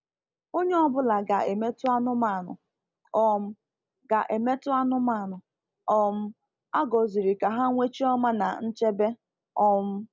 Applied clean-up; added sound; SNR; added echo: none; none; none; none.